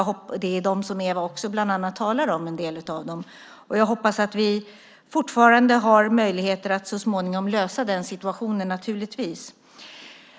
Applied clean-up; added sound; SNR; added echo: none; none; none; none.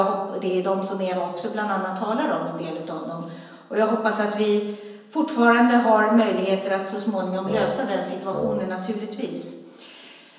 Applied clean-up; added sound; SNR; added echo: none; Wind instrument, woodwind instrument; 7 dB; reverberation time 1.0 s.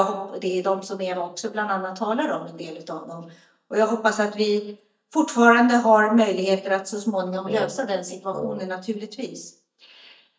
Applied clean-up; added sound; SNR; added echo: neural mask model DeepFilterNet 3.